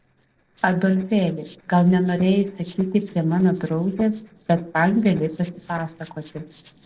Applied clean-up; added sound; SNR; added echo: neural separator model SepFormer DNS4.